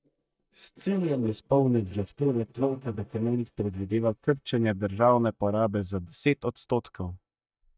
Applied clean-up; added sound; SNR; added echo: neural mask model DeepFilterNet 3.